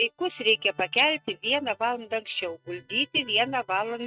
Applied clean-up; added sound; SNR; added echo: neural mask model RNNoise.